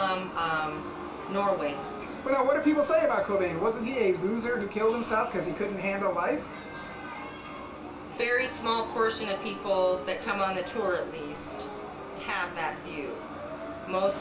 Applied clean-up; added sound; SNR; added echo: none; Wind instrument, woodwind instrument; 18 dB; reverberation time 0.4 s.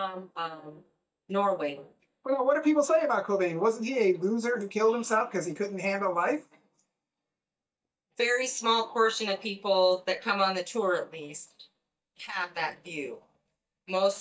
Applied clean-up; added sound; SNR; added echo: neural mask model DeepFilterNet 3.